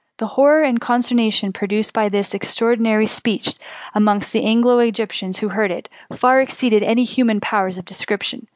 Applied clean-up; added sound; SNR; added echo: none; none; none; none.